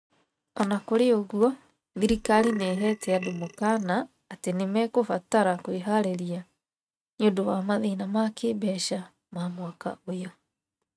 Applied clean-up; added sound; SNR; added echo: neural mask model RNNoise.